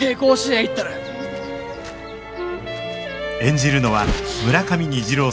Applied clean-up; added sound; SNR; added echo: none; none; none; none.